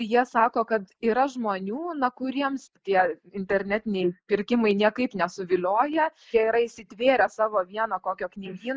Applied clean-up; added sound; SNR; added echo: neural mask model Resemble Enhance denoiser.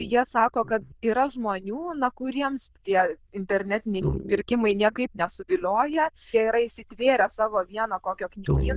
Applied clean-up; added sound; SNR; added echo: neural diffusion model UNIVERSE++.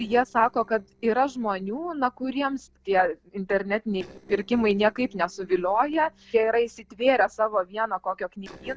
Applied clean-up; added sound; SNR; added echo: neural separator model SepFormer DNS4.